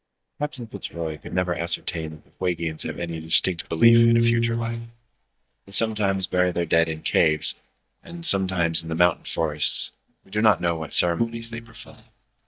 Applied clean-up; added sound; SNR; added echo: neural mask model DeepFilterNet 3.